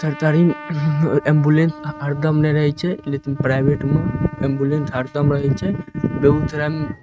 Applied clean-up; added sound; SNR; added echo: neural mask model RNNoise.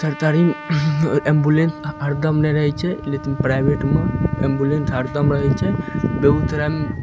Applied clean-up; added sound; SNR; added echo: none; Trumpet; 16 dB; none.